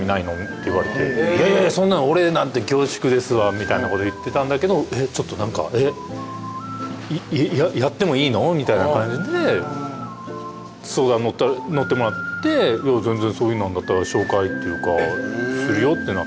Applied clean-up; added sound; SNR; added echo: none; none; none; none.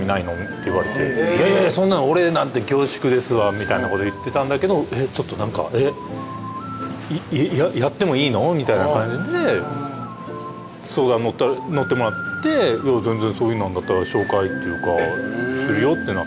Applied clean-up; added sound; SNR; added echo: none; Musical instrument; 20 dB; none.